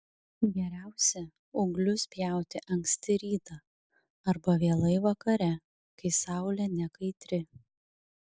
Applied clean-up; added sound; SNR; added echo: none; none; none; none.